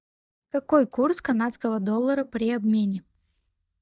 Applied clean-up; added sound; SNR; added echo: neural mask model DeepFilterNet 3.